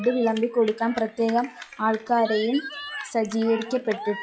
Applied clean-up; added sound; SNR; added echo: classical method log-MMSE.